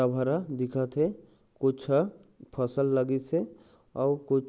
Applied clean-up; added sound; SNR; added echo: none; none; none; none.